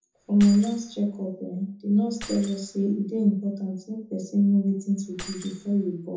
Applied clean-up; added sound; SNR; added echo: none; Keys jangling; 19 dB; reverberation time 0.5 s.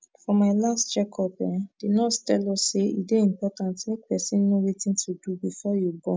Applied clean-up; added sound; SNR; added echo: none; none; none; none.